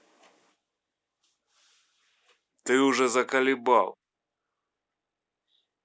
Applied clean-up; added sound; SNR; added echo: none; none; none; none.